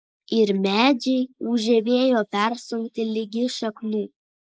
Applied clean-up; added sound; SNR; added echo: neural mask model Resemble Enhance denoiser.